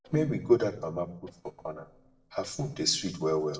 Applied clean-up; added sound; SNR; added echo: neural separator model SepFormer DNS4.